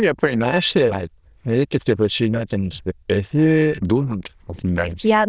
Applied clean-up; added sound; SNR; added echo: neural diffusion model UNIVERSE++.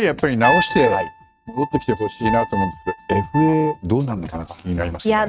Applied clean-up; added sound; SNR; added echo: neural mask model RNNoise.